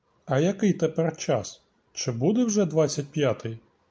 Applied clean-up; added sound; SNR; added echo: none; none; none; none.